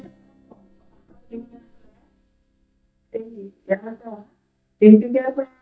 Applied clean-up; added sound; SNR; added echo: neural mask model DeepFilterNet 3.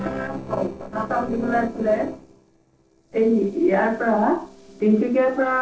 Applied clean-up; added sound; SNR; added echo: neural separator model SepFormer DNS4.